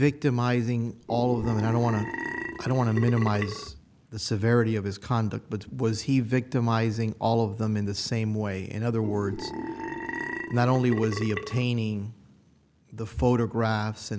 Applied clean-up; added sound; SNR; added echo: none; Burping, eructation; 8 dB; none.